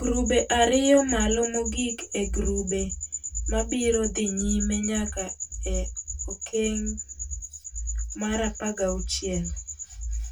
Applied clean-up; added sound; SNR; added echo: none; none; none; reverberation time 0.1 s.